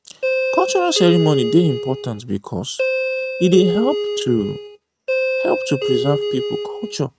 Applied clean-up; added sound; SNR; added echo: neural mask model RNNoise.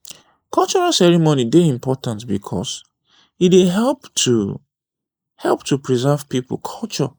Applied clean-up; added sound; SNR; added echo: neural mask model Resemble Enhance denoiser.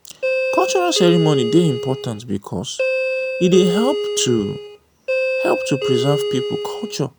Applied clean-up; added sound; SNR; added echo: none; Doorbell; 2 dB; none.